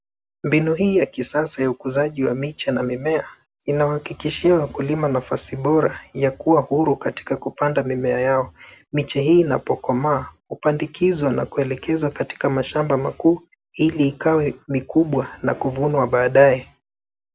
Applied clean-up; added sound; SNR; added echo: none; none; none; none.